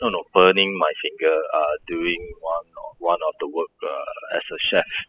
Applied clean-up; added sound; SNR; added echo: classical method spectral subtraction.